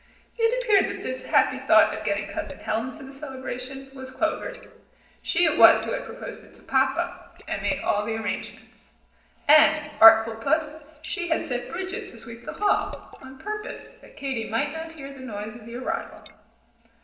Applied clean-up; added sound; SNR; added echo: neural separator model SepFormer DNS4.